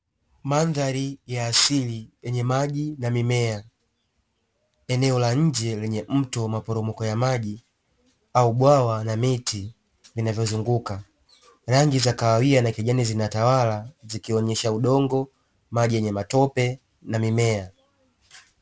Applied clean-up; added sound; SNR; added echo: none; none; none; none.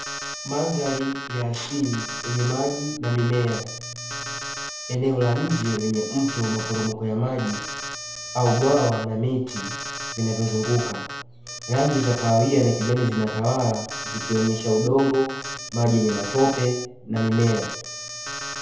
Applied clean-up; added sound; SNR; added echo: none; Alarm; 10 dB; reverberation time 2.0 s.